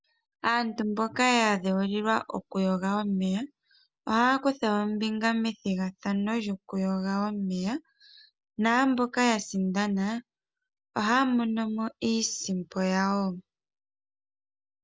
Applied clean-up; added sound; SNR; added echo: none; none; none; none.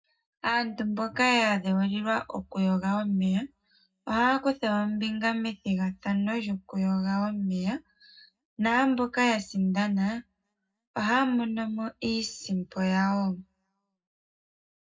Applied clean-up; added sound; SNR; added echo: none; none; none; reverberation time 0.3 s.